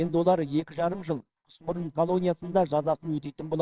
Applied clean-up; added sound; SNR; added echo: neural separator model SepFormer WHAMR!.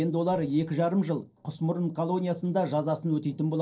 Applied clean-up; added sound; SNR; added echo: neural separator model SepFormer DNS4.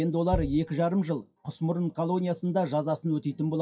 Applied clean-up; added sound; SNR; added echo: classical method WPE with log-MMSE.